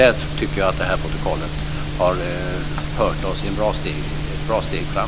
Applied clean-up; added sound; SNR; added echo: none; none; none; none.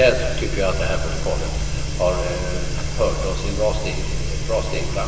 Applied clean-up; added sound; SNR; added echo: none; none; none; reverberation time 2.3 s.